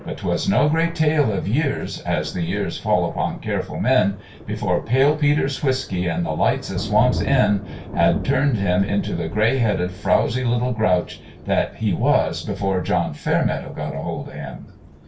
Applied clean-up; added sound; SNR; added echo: none; Thunder; 13 dB; reverberation time 0.2 s.